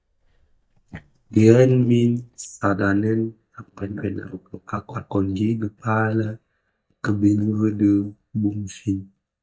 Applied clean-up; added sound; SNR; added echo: neural mask model DeepFilterNet 3.